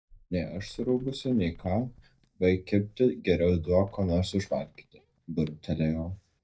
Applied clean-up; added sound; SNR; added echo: neural mask model DeepFilterNet 3.